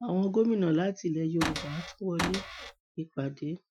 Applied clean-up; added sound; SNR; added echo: classical method Wiener filter.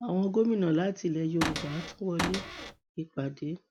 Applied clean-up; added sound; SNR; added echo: none; Cupboard open or close / Door; 4 dB; none.